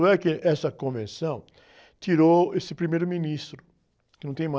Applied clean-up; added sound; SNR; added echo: none; none; none; none.